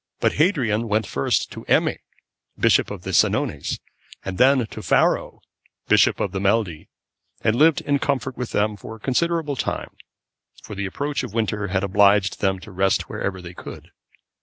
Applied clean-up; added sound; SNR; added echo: none; none; none; none.